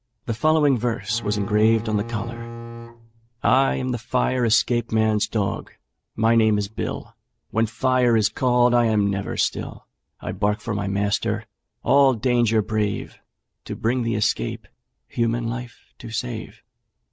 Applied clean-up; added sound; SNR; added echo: none; Bowed string instrument; 11 dB; none.